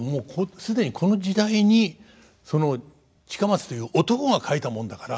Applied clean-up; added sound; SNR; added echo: none; none; none; none.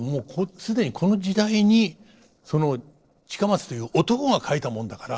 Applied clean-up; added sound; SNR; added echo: neural separator model SepFormer DNS4.